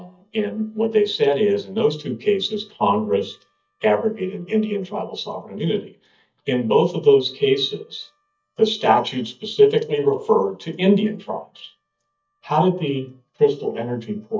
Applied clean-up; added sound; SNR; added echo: neural mask model DeepFilterNet 3.